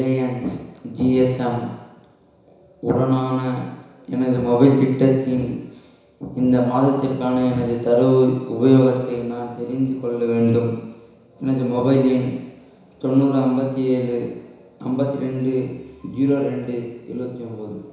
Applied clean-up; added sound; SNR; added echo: none; none; none; reverberation time 1.0 s.